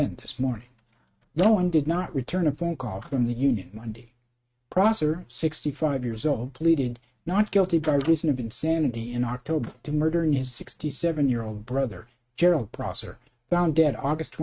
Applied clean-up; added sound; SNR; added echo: neural mask model RNNoise.